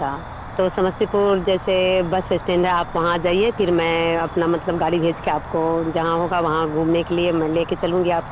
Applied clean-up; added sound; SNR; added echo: none; Cricket; 13 dB; none.